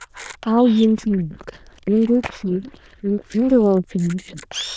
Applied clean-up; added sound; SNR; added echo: neural diffusion model UNIVERSE++.